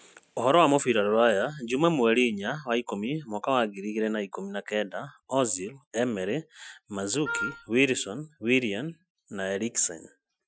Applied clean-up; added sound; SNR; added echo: classical method Wiener filter.